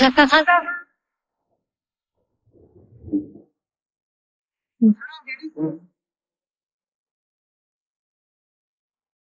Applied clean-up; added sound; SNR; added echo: neural mask model Resemble Enhance denoiser.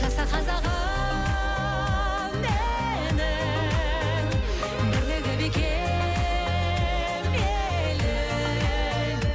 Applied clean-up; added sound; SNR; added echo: none; none; none; none.